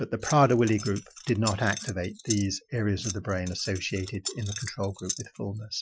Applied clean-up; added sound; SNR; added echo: classical method Wiener filter.